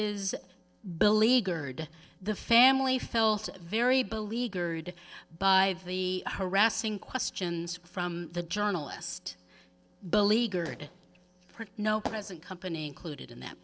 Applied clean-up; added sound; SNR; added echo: neural separator model SepFormer DNS4.